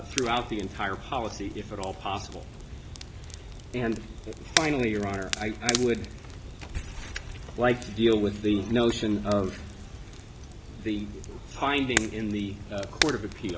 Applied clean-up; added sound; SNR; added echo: none; Crackle; 7 dB; none.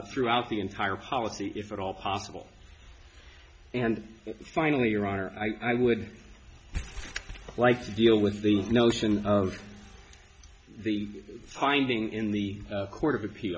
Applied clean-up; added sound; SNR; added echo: none; none; none; none.